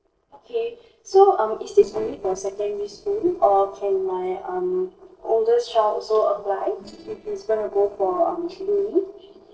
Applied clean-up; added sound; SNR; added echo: neural separator model SepFormer DNS4.